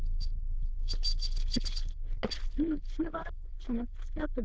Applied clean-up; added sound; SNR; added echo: neural diffusion model UNIVERSE++.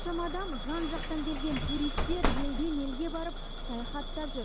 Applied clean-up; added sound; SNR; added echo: none; Bus / Alarm; -3 dB; none.